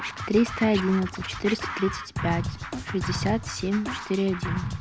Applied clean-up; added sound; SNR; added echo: none; Scratching (performance technique); 5 dB; none.